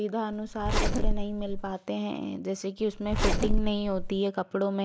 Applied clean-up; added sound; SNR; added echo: none; Zipper (clothing); -4 dB; none.